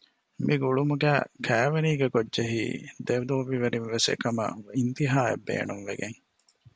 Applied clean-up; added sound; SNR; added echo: none; none; none; none.